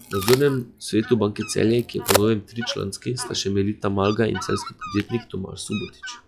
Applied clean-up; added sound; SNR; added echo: classical method log-MMSE.